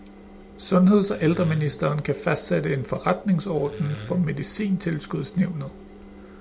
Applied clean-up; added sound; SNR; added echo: none; Wood; 16 dB; none.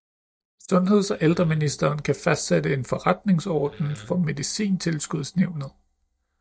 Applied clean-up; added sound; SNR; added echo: neural mask model DeepFilterNet 3.